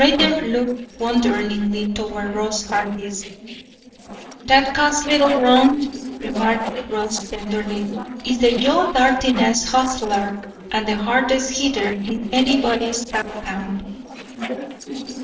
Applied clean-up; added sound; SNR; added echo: neural separator model SepFormer DNS4.